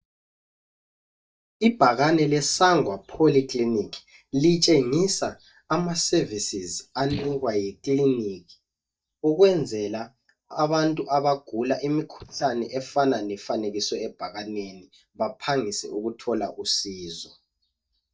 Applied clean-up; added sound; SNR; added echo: neural mask model DeepFilterNet 3.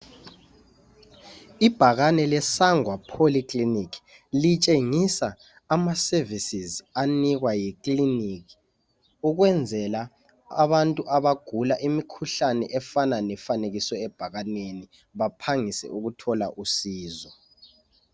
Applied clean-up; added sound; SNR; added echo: none; none; none; none.